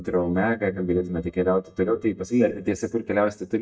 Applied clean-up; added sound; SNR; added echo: neural mask model DeepFilterNet 3.